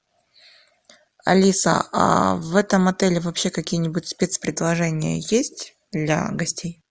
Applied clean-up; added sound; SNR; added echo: none; none; none; none.